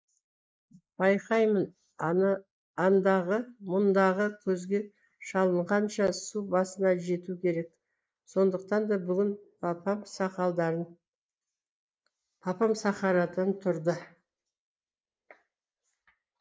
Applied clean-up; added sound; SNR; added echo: neural mask model Resemble Enhance denoiser.